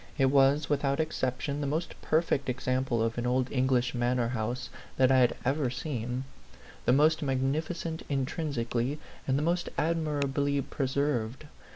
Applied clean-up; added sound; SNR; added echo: none; none; none; none.